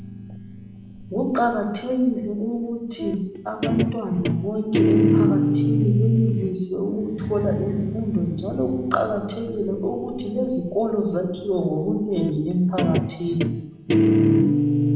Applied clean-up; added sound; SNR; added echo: none; Guitar; -1 dB; reverberation time 0.9 s.